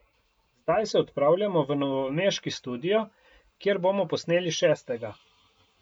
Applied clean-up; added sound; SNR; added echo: none; none; none; none.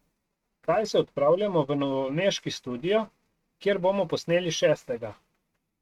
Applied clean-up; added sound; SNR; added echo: neural mask model RNNoise.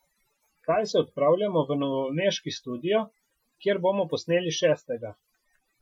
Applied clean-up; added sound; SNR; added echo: classical method Wiener filter.